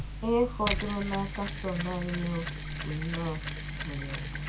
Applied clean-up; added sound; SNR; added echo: none; Mechanisms; 0 dB; reverberation time 0.2 s.